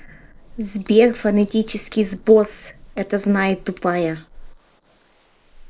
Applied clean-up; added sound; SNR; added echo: neural mask model Resemble Enhance denoiser.